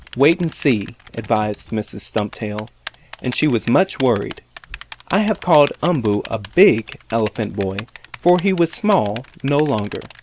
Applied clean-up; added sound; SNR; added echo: none; Typing; 19 dB; none.